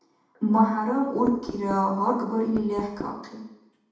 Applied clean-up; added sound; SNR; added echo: none; Knock; 12 dB; reverberation time 0.8 s.